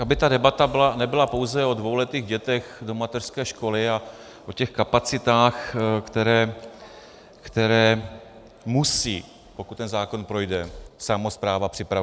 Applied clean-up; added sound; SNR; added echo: none; none; none; none.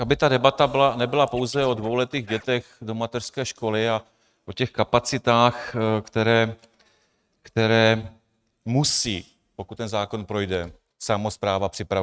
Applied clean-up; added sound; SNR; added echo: neural mask model RNNoise.